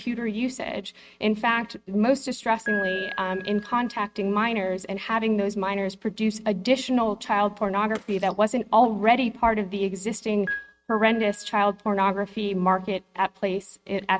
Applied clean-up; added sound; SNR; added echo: neural mask model RNNoise.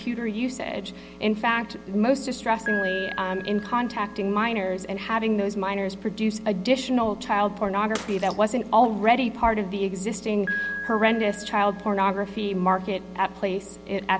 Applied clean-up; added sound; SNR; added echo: none; Bathtub (filling or washing) / Water / Splash, splatter + Piano; 14 dB; none.